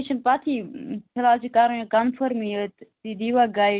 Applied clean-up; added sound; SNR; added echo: none; none; none; none.